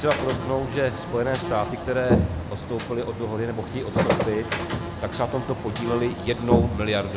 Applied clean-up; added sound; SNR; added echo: none; Buzz; 1 dB; none.